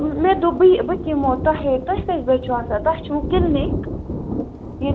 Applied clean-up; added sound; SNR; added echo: none; Thunder; 7 dB; none.